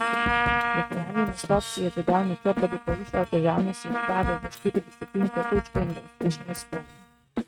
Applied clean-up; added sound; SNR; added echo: neural mask model RNNoise.